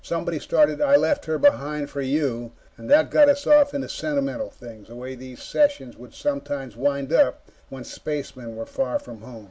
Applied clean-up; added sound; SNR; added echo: none; none; none; none.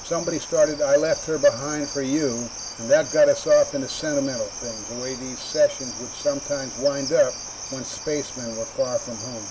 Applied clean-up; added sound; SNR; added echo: none; Cricket; 11 dB; none.